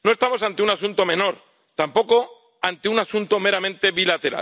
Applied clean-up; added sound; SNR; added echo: none; none; none; none.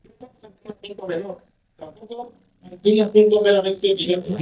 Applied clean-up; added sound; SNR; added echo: neural mask model DeepFilterNet 3.